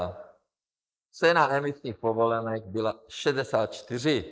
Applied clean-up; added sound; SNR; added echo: neural mask model Resemble Enhance denoiser.